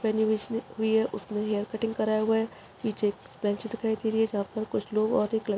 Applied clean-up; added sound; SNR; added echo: none; none; none; none.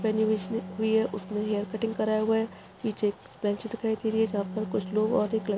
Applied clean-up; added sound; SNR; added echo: none; Bowed string instrument; 13 dB; none.